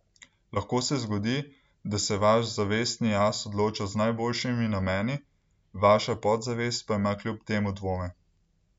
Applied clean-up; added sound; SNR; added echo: none; none; none; none.